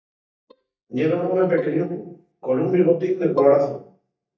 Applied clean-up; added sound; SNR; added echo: neural mask model DeepFilterNet 3.